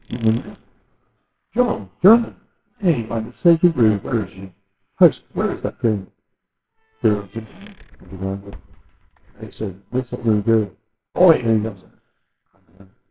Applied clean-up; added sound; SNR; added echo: neural separator model SepFormer WHAMR!.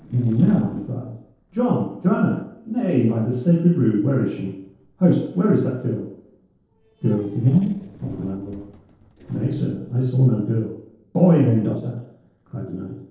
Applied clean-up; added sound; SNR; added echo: neural separator model SepFormer DNS4.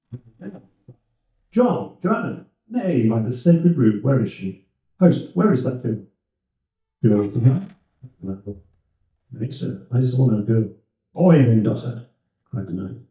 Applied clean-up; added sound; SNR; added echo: neural mask model DeepFilterNet 3.